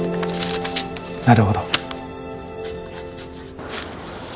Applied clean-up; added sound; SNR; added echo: none; none; none; none.